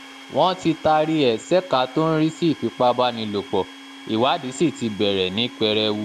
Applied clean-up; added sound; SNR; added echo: none; Domestic sounds, home sounds; 19 dB; none.